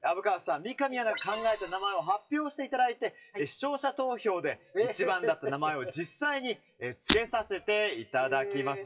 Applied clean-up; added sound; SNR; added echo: classical method WPE with log-MMSE.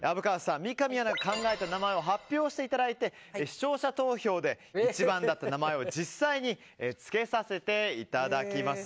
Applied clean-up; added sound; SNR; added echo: none; none; none; none.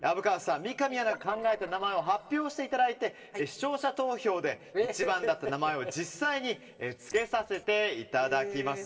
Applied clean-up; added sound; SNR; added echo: neural separator model SepFormer DNS4.